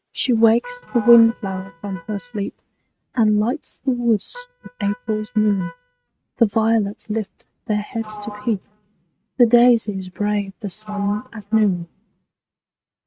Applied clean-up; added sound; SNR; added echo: neural mask model RNNoise.